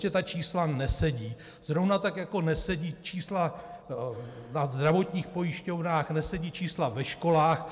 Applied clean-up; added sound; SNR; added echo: none; none; none; none.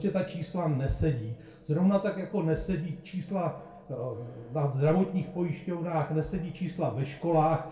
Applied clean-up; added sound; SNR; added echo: none; none; none; reverberation time 0.3 s.